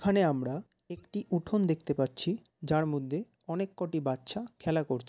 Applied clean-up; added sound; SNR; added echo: none; none; none; none.